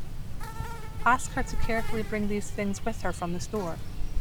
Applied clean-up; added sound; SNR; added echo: none; Insect; -3 dB; none.